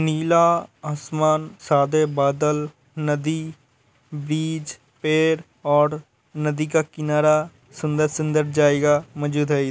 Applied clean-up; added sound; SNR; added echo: none; none; none; none.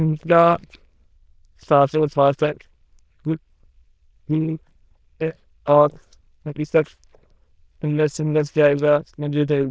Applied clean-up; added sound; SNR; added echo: neural diffusion model UNIVERSE++.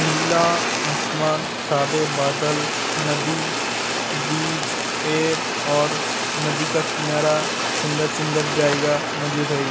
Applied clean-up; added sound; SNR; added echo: none; Fire; 0 dB; none.